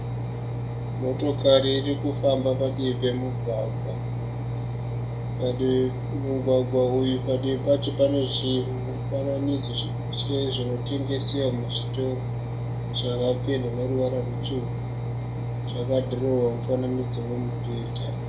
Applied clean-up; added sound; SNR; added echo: none; Engine; 2 dB; reverberation time 0.2 s.